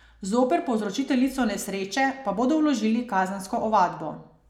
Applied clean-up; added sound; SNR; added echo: none; none; none; none.